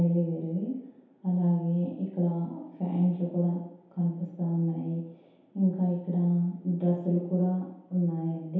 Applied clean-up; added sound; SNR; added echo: none; none; none; reverberation time 0.8 s.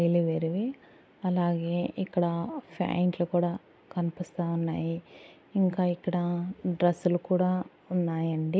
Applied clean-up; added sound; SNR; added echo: none; none; none; none.